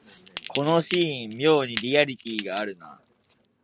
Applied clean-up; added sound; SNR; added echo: none; Crackle / Crushing; 10 dB; none.